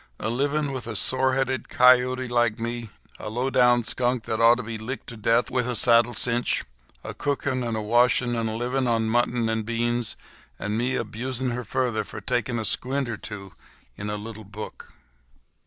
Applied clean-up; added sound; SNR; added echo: none; none; none; none.